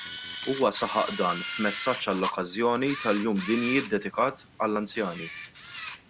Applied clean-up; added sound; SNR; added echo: none; Camera; 4 dB; none.